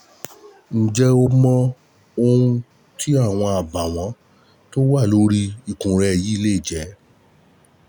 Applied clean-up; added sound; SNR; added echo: none; none; none; none.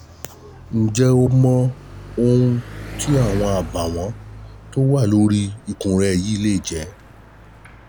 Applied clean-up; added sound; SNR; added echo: none; Bicycle; 15 dB; none.